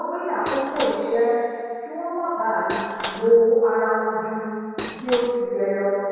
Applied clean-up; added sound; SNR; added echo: none; Cutlery, silverware / Dishes, pots, and pans; 8 dB; reverberation time 2.2 s.